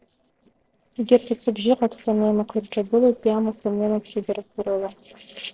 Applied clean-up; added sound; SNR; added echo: neural separator model SepFormer DNS4.